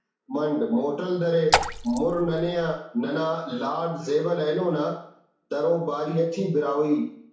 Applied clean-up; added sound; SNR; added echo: none; Raindrop / Splash, splatter; 2 dB; reverberation time 0.6 s.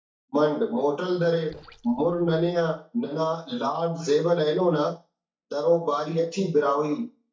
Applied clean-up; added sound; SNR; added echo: neural mask model DeepFilterNet 3.